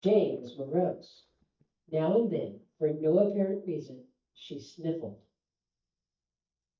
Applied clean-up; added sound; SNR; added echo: neural mask model DeepFilterNet 3.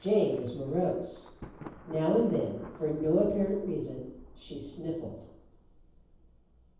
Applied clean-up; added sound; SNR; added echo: none; Thunder; 20 dB; reverberation time 0.9 s.